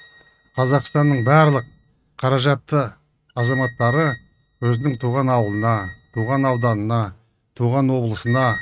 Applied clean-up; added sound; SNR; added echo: neural mask model RNNoise.